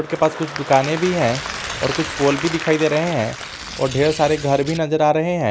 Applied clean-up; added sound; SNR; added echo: none; Applause / Crowd + Tearing; 10 dB; none.